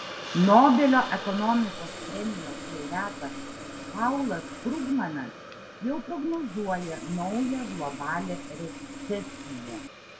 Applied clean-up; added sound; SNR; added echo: none; Hiss + Sawing; 11 dB; none.